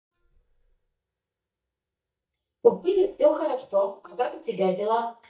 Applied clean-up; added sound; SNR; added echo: neural mask model DeepFilterNet 3.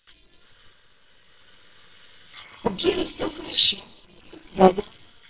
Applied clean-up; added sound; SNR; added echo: neural separator model SepFormer WHAMR!.